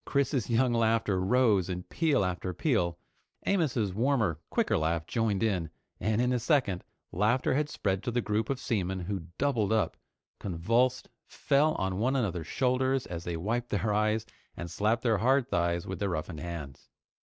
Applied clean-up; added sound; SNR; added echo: none; none; none; none.